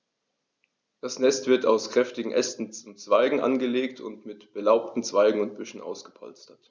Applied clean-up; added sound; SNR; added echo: none; none; none; none.